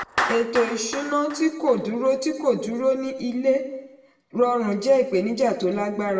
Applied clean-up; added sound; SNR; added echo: none; Clapping; 12 dB; reverberation time 0.8 s.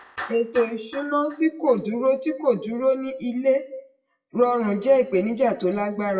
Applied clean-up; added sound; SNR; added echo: classical method WPE with log-MMSE.